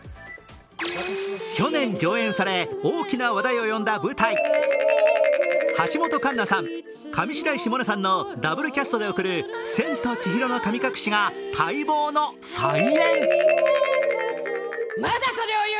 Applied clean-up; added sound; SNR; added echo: none; Marimba, xylophone; 2 dB; none.